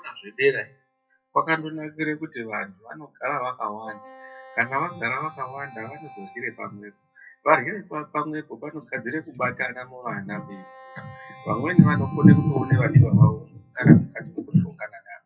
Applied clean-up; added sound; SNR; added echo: classical method WPE with log-MMSE.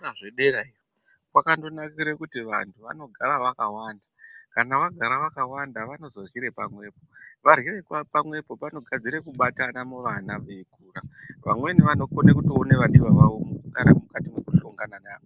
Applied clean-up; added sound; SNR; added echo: none; none; none; none.